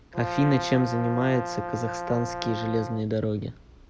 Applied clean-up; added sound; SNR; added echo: none; Brass instrument; 7 dB; none.